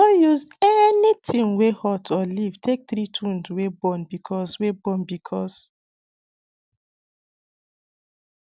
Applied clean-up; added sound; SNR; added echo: none; none; none; none.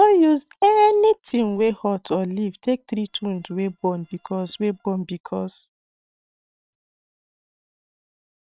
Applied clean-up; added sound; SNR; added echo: neural separator model SepFormer WHAM!.